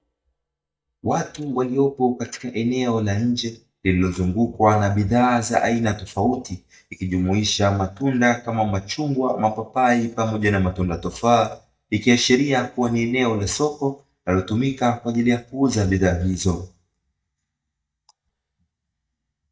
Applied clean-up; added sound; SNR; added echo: neural mask model DeepFilterNet 3.